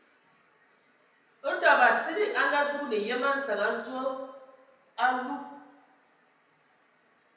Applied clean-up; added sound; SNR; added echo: none; none; none; reverberation time 0.9 s.